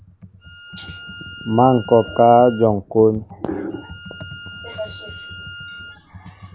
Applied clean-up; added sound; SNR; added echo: none; Computer keyboard + Bowed string instrument; 17 dB; none.